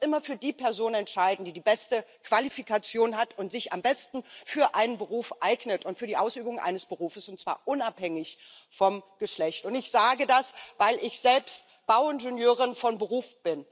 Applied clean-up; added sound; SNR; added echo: none; none; none; none.